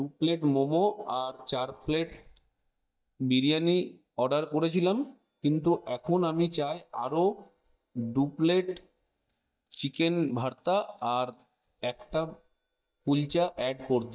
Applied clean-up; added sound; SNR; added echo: neural mask model DeepFilterNet 3.